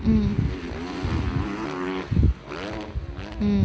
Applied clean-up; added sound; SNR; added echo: none; Motorcycle; 8 dB; none.